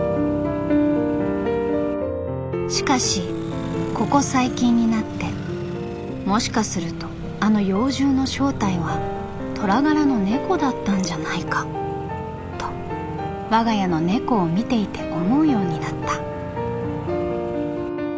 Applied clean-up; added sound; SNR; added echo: none; Accelerating, revving, vroom; 14 dB; none.